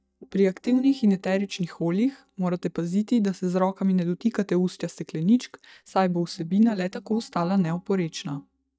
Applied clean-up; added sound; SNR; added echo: neural mask model DeepFilterNet 3.